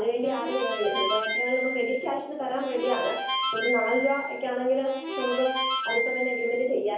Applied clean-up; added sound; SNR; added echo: none; Harmonica; 4 dB; reverberation time 0.7 s.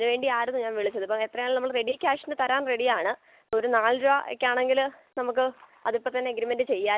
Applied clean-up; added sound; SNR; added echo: none; none; none; none.